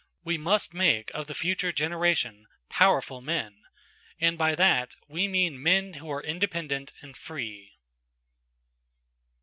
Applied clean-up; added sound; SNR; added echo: none; none; none; none.